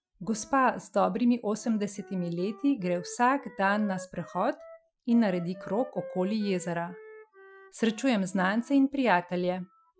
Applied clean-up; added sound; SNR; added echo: classical method Wiener filter.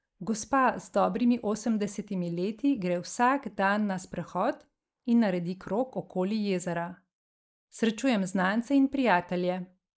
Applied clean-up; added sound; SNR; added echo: neural mask model Resemble Enhance denoiser.